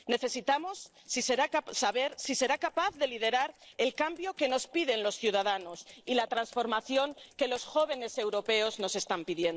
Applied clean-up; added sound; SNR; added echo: neural separator model SepFormer DNS4.